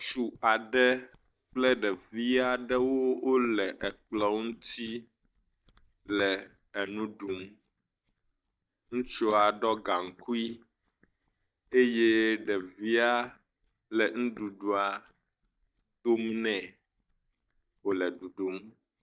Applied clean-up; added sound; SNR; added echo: neural mask model DeepFilterNet 3.